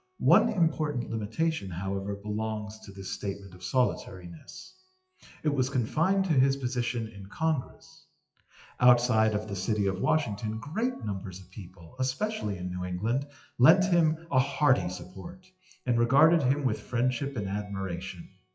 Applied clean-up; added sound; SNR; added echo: classical method WPE with log-MMSE.